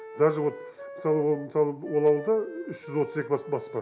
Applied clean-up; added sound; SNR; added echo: none; Wind instrument, woodwind instrument; 16 dB; none.